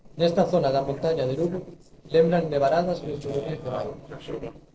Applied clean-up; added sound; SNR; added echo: neural separator model SepFormer DNS4.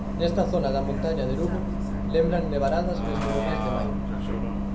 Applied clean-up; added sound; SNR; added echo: none; Bus; -1 dB; reverberation time 0.2 s.